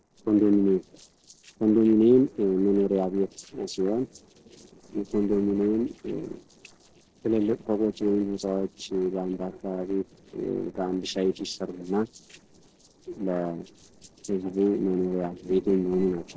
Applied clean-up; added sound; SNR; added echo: neural separator model SepFormer DNS4.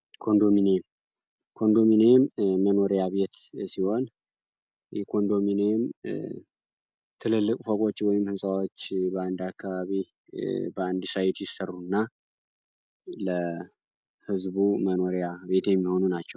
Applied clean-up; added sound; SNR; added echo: none; none; none; none.